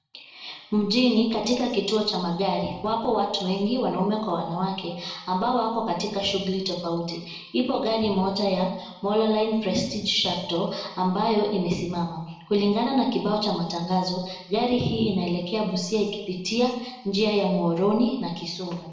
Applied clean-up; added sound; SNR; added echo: none; none; none; reverberation time 0.8 s.